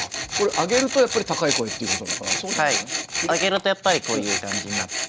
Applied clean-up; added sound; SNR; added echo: none; Tools; 3 dB; none.